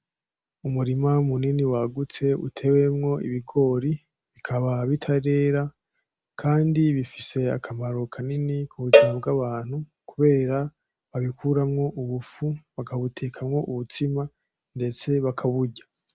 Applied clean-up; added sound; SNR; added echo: none; Cowbell; -2 dB; none.